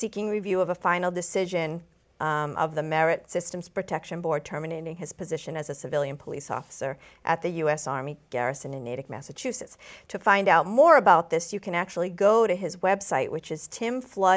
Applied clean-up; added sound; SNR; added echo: none; none; none; none.